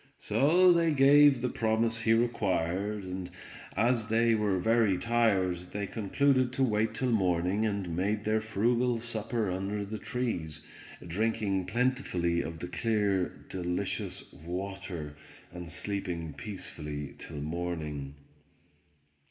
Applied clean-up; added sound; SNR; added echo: none; none; none; reverberation time 1.3 s.